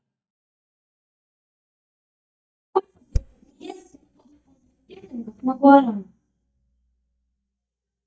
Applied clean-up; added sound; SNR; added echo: neural mask model DeepFilterNet 3.